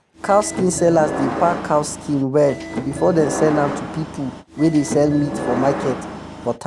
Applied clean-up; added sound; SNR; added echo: none; Subway, metro, underground / Sliding door; 7 dB; none.